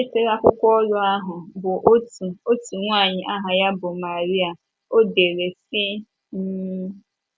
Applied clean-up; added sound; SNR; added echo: none; none; none; none.